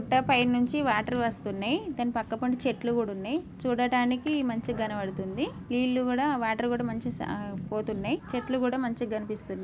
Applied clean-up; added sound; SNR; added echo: none; Rain / Thunderstorm; 13 dB; none.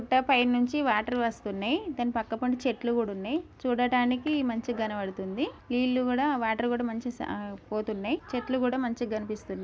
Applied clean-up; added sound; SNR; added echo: none; none; none; none.